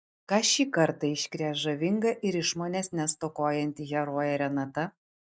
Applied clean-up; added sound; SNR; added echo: none; none; none; none.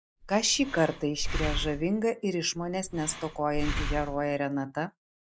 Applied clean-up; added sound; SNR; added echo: none; Breathing; 5 dB; none.